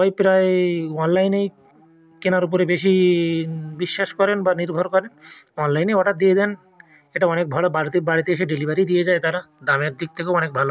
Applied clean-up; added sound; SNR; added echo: none; none; none; none.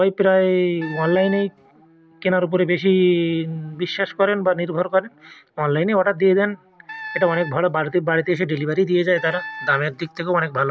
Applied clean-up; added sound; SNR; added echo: none; Wind instrument, woodwind instrument; 15 dB; none.